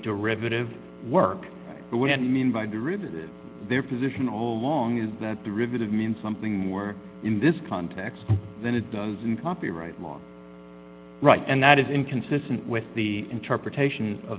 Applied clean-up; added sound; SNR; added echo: none; none; none; none.